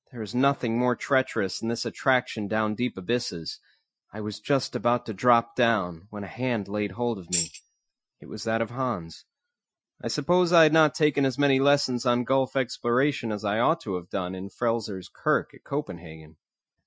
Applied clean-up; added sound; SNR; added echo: classical method Wiener filter.